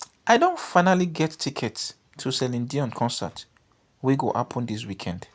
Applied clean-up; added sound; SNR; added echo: none; none; none; none.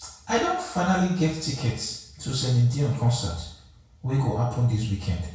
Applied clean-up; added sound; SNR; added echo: none; none; none; reverberation time 0.6 s.